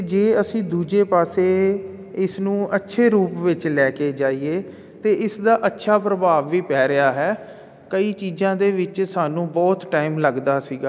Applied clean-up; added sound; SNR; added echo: none; none; none; none.